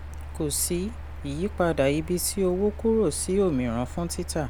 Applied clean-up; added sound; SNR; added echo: none; Mechanical fan; 10 dB; none.